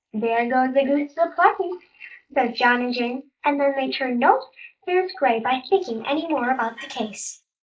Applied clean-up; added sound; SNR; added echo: neural mask model Resemble Enhance denoiser.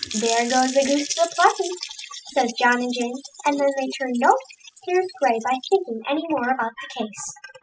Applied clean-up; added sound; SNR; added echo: classical method spectral subtraction.